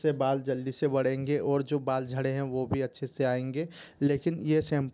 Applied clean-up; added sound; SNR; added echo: none; none; none; none.